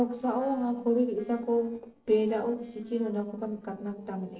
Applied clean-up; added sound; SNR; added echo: neural separator model SepFormer DNS4.